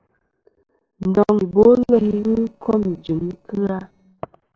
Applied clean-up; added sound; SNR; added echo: neural separator model SepFormer DNS4.